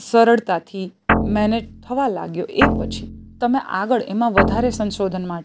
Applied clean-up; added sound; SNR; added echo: none; Guitar; 2 dB; none.